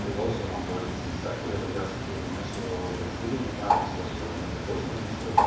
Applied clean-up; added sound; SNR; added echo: none; Bird; -3 dB; reverberation time 0.7 s.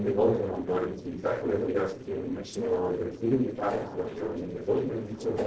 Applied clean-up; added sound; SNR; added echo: neural separator model SepFormer DNS4.